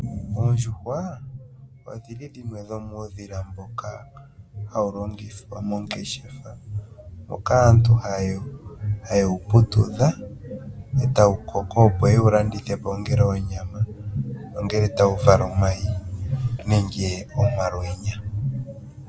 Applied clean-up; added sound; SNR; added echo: none; none; none; none.